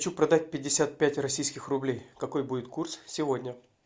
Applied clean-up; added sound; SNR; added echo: none; none; none; none.